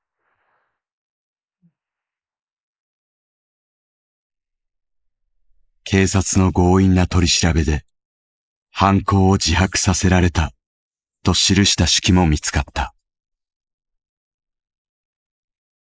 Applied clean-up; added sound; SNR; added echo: neural mask model Resemble Enhance denoiser.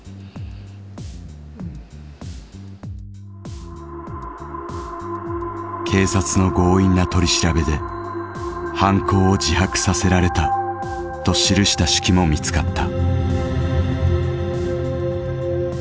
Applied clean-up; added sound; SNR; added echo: none; Bass guitar; 14 dB; none.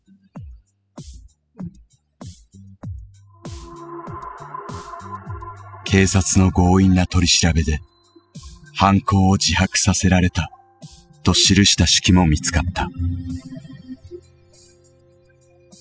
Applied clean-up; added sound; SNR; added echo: classical method spectral subtraction.